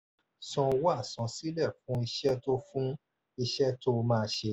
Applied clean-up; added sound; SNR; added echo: none; none; none; none.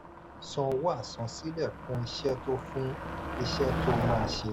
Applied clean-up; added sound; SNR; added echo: none; Motor vehicle (road); 3 dB; none.